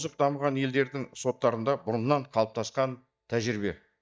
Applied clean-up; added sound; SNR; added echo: neural mask model DeepFilterNet 3.